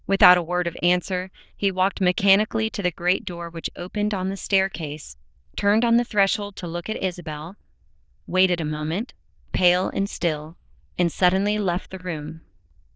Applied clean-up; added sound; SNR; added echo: neural diffusion model UNIVERSE++.